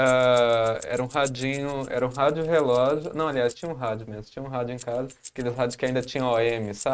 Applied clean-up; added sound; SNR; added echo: neural mask model RNNoise.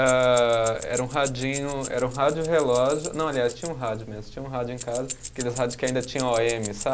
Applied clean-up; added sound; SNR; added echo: none; Keys jangling; 12 dB; none.